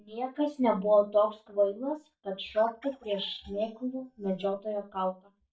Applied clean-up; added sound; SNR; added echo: neural mask model DeepFilterNet 3.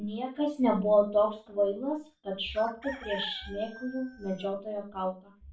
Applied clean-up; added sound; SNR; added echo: none; Chicken, rooster; 15 dB; reverberation time 0.3 s.